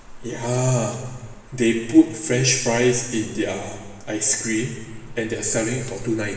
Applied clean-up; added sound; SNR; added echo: none; Water; 18 dB; reverberation time 1.3 s.